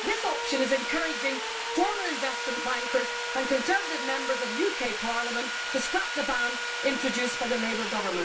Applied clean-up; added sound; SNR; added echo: none; Sawing; 2 dB; reverberation time 0.2 s.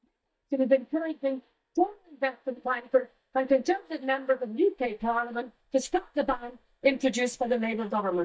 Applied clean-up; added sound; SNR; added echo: neural mask model DeepFilterNet 3.